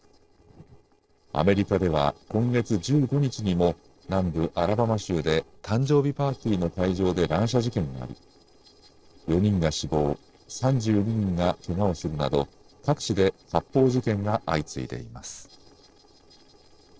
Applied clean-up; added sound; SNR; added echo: neural separator model SepFormer DNS4.